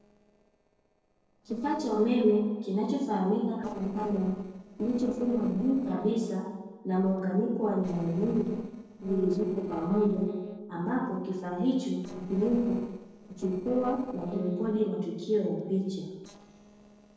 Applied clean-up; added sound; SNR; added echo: neural separator model SepFormer DNS4.